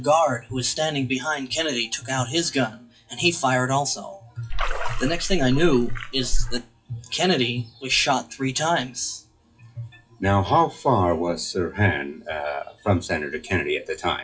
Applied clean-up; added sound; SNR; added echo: classical method WPE with log-MMSE.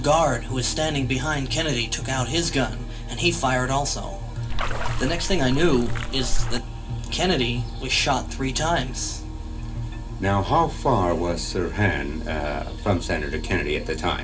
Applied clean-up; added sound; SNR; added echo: none; Splash, splatter; -1 dB; reverberation time 0.2 s.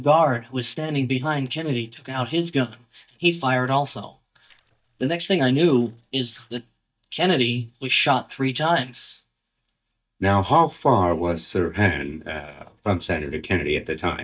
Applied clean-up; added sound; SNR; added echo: neural mask model DeepFilterNet 3.